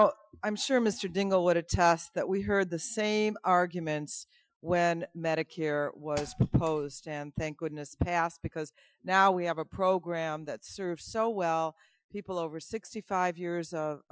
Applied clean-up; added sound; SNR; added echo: classical method Wiener filter.